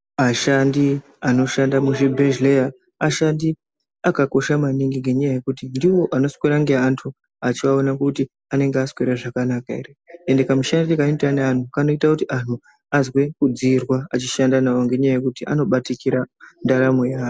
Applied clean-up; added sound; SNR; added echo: none; none; none; none.